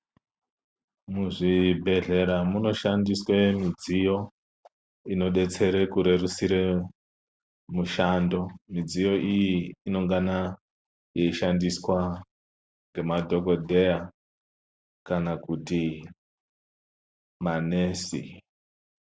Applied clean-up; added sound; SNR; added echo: none; none; none; none.